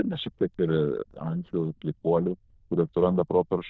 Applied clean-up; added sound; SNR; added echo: neural diffusion model UNIVERSE++.